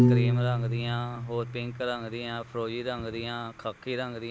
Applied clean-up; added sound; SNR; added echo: none; Piano; -4 dB; none.